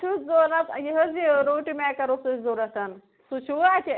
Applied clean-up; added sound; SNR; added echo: none; none; none; none.